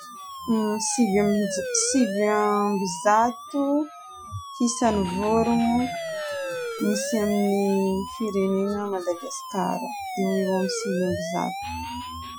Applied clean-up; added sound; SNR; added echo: classical method Wiener filter.